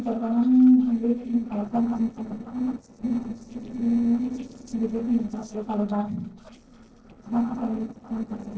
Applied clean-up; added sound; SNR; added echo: neural separator model SepFormer DNS4.